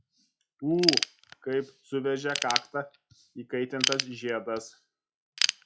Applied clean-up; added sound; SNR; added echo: classical method log-MMSE.